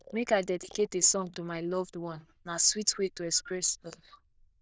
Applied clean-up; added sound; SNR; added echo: neural diffusion model UNIVERSE++.